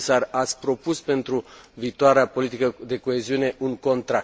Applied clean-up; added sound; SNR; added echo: none; none; none; none.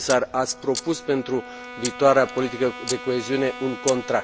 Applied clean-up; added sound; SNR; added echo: none; Brass instrument + Camera; 11 dB; none.